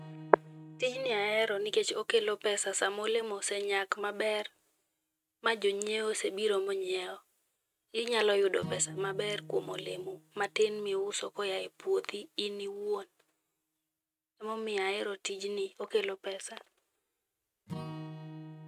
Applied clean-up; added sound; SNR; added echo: neural mask model RNNoise.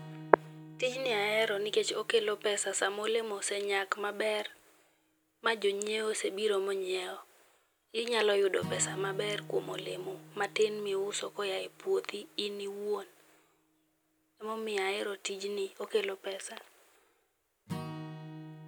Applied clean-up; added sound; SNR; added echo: none; Acoustic guitar / Strum; 17 dB; none.